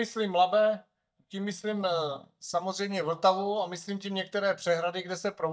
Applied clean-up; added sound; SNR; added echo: neural mask model DeepFilterNet 3.